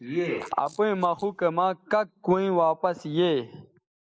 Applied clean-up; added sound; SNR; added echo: neural mask model Resemble Enhance denoiser.